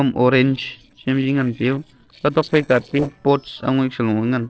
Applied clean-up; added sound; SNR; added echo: neural separator model SepFormer DNS4.